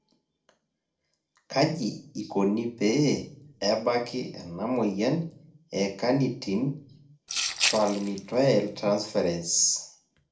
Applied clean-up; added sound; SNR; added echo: neural separator model SepFormer DNS4.